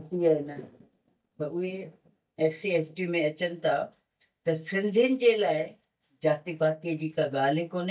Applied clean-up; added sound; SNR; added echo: neural mask model DeepFilterNet 3.